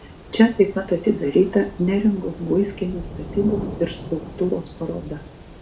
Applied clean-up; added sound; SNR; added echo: none; Thunder / Rain; 14 dB; reverberation time 0.4 s.